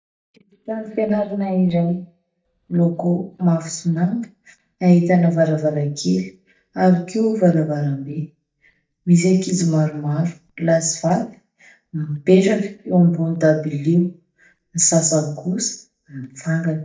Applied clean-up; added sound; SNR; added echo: neural mask model DeepFilterNet 3.